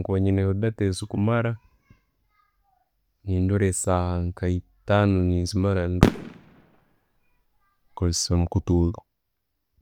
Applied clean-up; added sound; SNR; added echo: none; Fireworks; 3 dB; none.